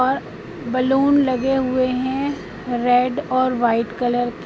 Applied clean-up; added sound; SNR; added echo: none; none; none; none.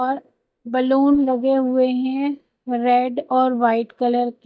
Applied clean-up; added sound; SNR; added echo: neural mask model DeepFilterNet 3.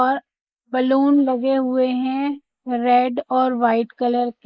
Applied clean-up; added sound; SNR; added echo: neural mask model Resemble Enhance denoiser.